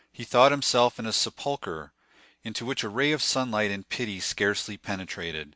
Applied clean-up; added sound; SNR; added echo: none; none; none; none.